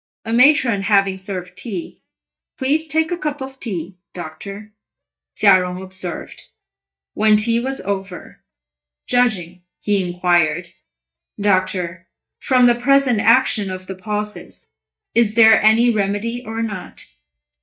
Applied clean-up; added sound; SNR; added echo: neural mask model DeepFilterNet 3.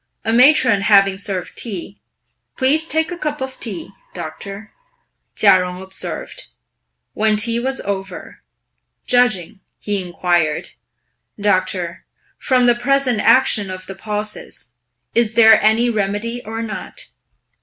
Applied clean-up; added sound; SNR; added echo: none; none; none; none.